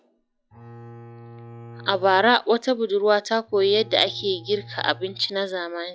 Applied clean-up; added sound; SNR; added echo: classical method log-MMSE.